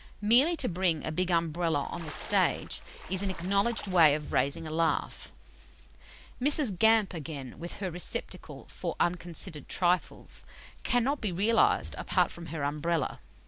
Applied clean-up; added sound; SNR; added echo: none; Run + Splash, splatter; 16 dB; none.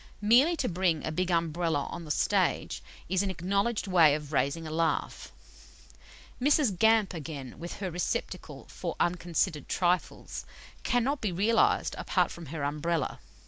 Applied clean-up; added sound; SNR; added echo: none; none; none; none.